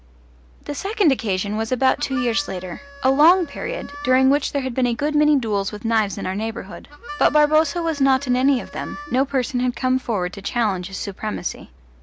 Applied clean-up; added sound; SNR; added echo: none; Harmonica; 18 dB; none.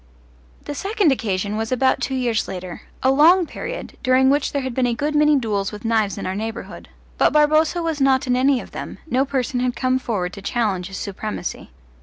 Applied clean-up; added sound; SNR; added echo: none; none; none; none.